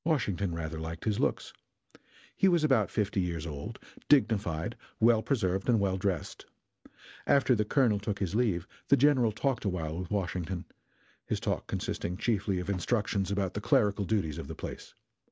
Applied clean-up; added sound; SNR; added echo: none; none; none; none.